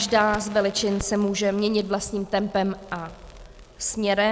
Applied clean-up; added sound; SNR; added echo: none; Crackle; 19 dB; none.